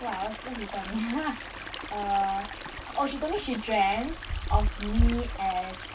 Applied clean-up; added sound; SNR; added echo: none; Stream; 11 dB; reverberation time 0.1 s.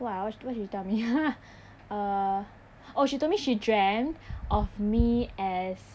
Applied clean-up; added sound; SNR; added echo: none; none; none; none.